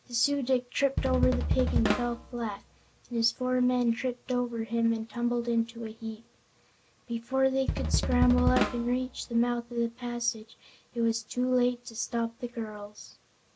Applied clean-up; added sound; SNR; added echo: none; Drum kit; 1 dB; none.